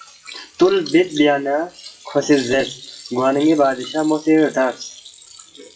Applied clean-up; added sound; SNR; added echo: classical method WPE with log-MMSE.